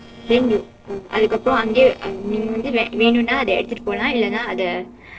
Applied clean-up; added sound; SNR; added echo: neural separator model SepFormer DNS4.